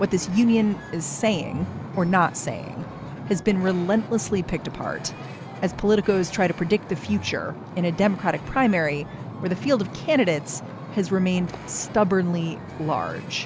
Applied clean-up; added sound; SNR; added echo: none; Wind / Ocean; 12 dB; none.